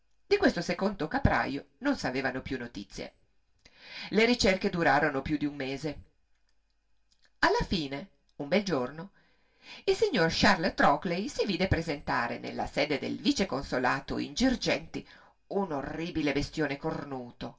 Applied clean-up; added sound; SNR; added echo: none; none; none; reverberation time 0.2 s.